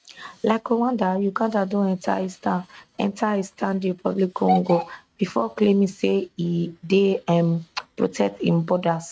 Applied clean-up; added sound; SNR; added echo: neural mask model RNNoise.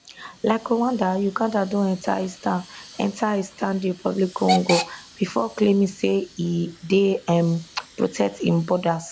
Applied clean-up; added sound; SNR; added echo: none; Hiss / Alarm / Train; 12 dB; none.